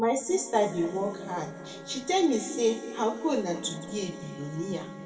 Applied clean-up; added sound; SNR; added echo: none; Wind instrument, woodwind instrument; 18 dB; reverberation time 2.4 s.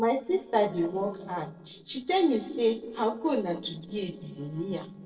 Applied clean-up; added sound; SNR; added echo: neural separator model SepFormer DNS4.